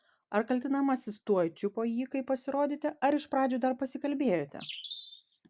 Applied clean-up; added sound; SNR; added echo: none; Bird; 15 dB; none.